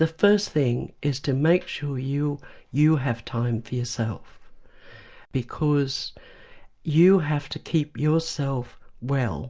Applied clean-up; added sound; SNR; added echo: none; none; none; none.